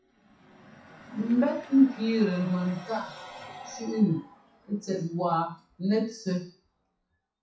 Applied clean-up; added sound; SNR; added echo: classical method WPE with log-MMSE.